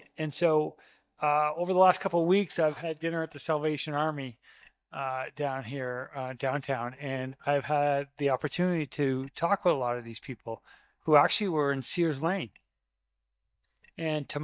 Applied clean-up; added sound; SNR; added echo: neural mask model DeepFilterNet 3.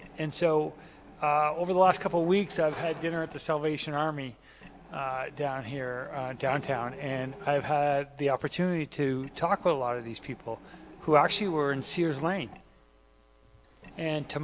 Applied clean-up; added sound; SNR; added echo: none; Mechanisms; 19 dB; none.